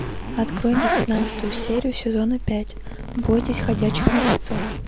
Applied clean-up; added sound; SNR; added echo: none; Zipper (clothing); 1 dB; none.